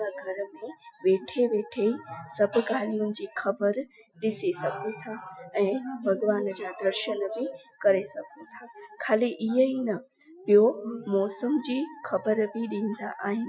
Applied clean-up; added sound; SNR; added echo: classical method Wiener filter.